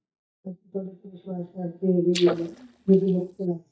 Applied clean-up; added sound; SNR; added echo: neural mask model DeepFilterNet 3.